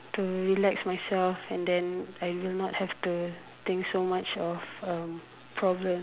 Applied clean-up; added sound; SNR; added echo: none; none; none; none.